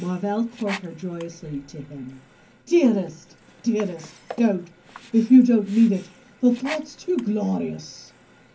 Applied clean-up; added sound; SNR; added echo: none; Sink (filling or washing); 20 dB; reverberation time 0.3 s.